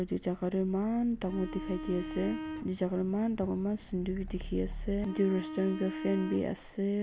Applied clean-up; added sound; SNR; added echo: none; Bowed string instrument; 9 dB; none.